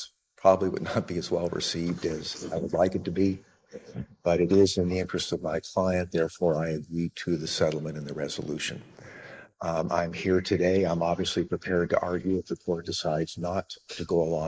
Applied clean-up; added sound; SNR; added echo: neural mask model Resemble Enhance denoiser.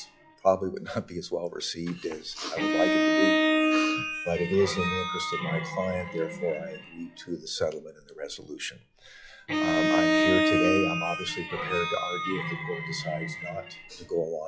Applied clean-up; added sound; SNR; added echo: classical method log-MMSE.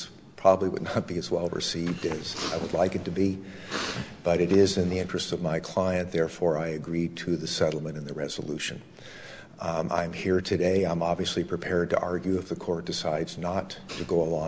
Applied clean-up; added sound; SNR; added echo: none; none; none; none.